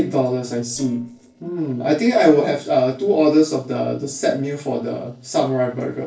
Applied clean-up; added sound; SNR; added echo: neural separator model SepFormer DNS4.